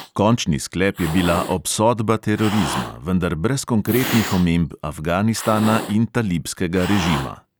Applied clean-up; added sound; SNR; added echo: none; Cat; 11 dB; none.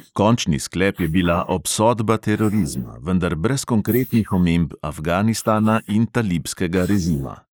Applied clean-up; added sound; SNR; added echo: neural mask model Resemble Enhance denoiser.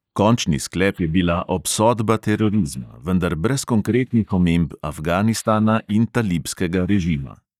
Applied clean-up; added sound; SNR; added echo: neural mask model DeepFilterNet 3.